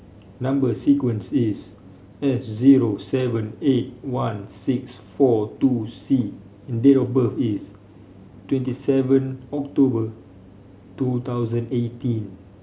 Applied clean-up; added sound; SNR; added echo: none; none; none; none.